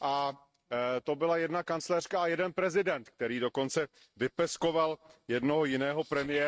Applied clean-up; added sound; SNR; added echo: neural mask model RNNoise.